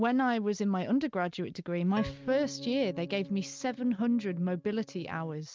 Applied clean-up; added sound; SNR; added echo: neural mask model RNNoise.